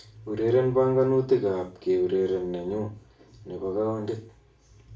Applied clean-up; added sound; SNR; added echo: none; none; none; reverberation time 0.3 s.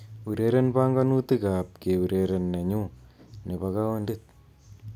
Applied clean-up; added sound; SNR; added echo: none; none; none; none.